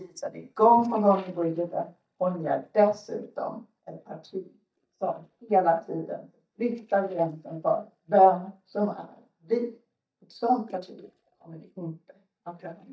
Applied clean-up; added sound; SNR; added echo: neural mask model DeepFilterNet 3.